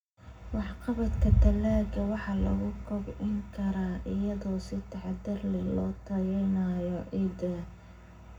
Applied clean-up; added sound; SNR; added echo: none; none; none; reverberation time 0.4 s.